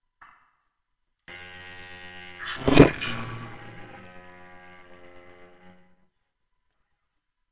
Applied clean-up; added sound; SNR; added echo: neural separator model SepFormer WHAMR!.